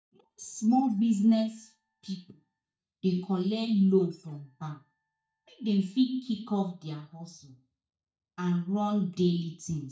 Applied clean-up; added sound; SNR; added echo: neural mask model DeepFilterNet 3.